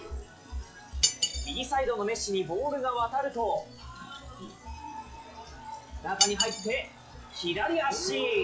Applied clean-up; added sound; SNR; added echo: classical method log-MMSE.